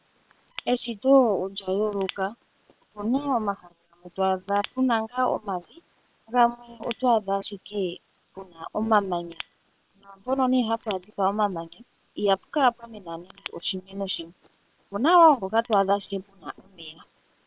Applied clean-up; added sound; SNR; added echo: neural separator model SepFormer WHAM!.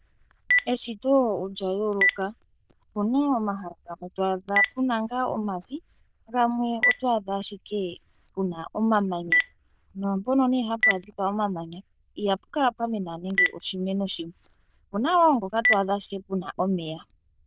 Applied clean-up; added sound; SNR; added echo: neural diffusion model UNIVERSE++.